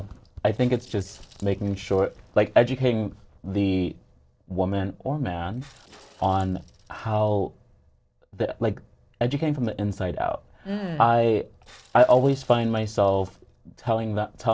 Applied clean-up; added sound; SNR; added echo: neural separator model SepFormer DNS4.